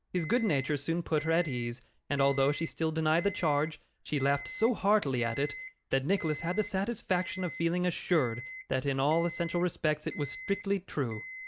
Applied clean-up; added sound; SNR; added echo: none; Alarm; 15 dB; none.